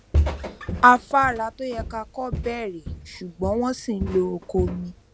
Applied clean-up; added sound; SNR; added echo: none; Walk, footsteps; 6 dB; none.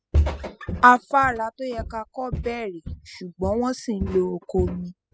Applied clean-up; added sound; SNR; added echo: classical method spectral subtraction.